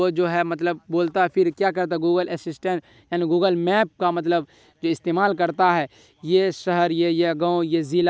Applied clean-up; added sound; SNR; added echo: none; none; none; none.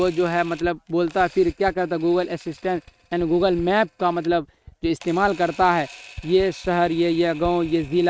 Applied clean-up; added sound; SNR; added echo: neural mask model RNNoise.